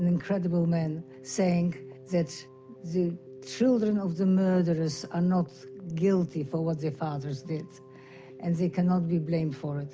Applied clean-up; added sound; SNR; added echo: none; Keyboard (musical); 20 dB; none.